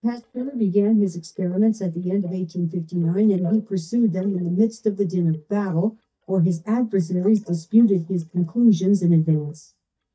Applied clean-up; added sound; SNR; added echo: neural mask model DeepFilterNet 3.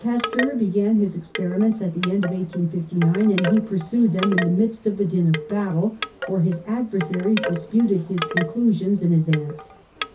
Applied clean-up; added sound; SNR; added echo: none; Wind chime / Wood; 11 dB; reverberation time 0.3 s.